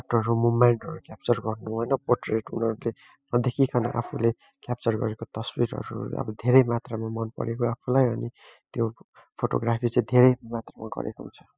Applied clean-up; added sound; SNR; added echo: classical method spectral subtraction.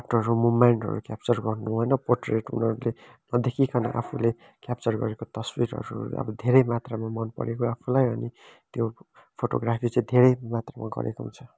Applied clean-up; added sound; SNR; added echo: none; none; none; none.